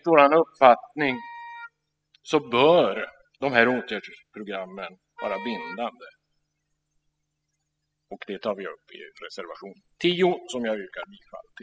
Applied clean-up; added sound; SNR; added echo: classical method spectral subtraction.